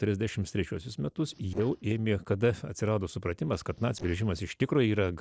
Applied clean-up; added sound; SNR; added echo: neural separator model SepFormer DNS4.